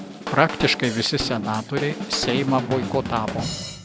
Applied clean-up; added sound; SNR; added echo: none; Drum / Drum kit; 6 dB; none.